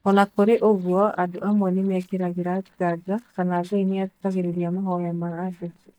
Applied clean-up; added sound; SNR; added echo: neural mask model DeepFilterNet 3.